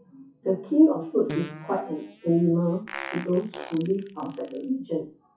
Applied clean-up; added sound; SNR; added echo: classical method WPE with log-MMSE.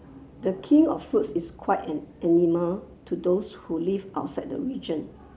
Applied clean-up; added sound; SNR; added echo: none; none; none; none.